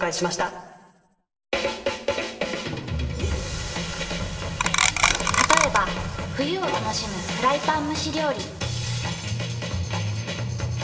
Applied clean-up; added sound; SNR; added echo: none; Clock; -5 dB; reverberation time 1.0 s.